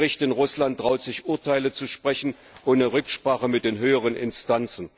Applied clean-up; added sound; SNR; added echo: none; none; none; none.